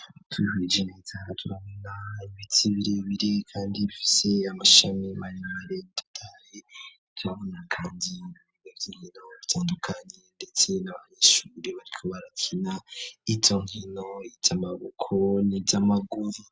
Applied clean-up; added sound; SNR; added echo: none; none; none; none.